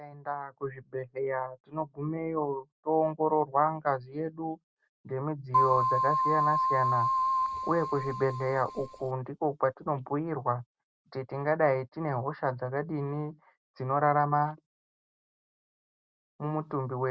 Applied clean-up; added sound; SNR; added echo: none; Keyboard (musical); -3 dB; none.